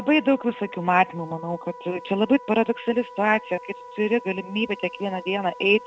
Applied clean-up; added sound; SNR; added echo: none; Wind instrument, woodwind instrument; 18 dB; none.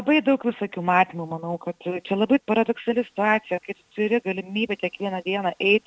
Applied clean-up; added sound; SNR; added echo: none; none; none; none.